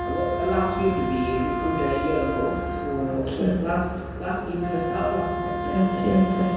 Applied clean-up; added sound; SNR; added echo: none; Wind instrument, woodwind instrument; 5 dB; reverberation time 1.2 s.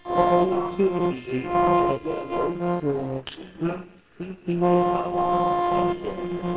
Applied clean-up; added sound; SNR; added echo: neural separator model SepFormer WHAMR!.